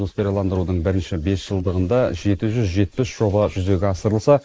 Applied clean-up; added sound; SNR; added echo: neural mask model Resemble Enhance denoiser.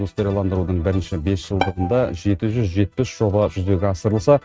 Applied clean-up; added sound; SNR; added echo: neural mask model RNNoise.